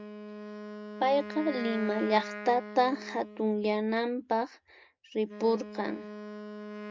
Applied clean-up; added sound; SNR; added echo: none; Wind instrument, woodwind instrument; 11 dB; none.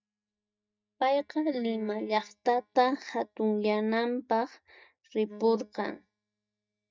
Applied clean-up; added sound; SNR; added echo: neural mask model DeepFilterNet 3.